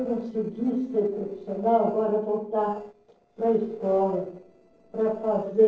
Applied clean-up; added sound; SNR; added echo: neural separator model SepFormer DNS4.